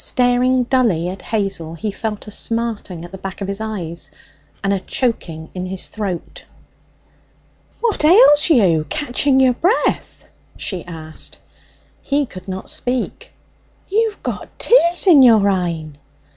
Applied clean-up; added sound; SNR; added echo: none; none; none; none.